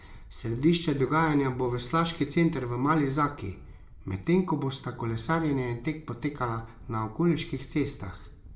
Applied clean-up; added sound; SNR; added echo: none; Wind; 18 dB; reverberation time 0.4 s.